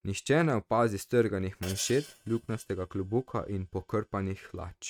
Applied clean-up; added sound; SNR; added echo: neural mask model RNNoise.